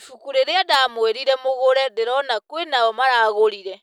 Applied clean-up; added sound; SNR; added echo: none; none; none; none.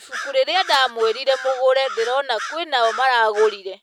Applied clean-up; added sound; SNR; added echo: none; Bird vocalization, bird call, bird song; 13 dB; none.